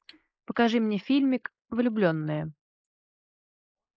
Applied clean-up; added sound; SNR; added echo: neural mask model Resemble Enhance denoiser.